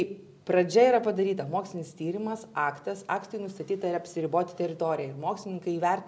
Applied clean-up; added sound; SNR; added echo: none; none; none; none.